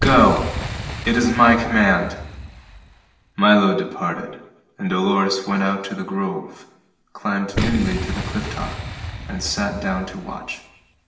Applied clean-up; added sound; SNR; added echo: none; Boom; 9 dB; reverberation time 0.9 s.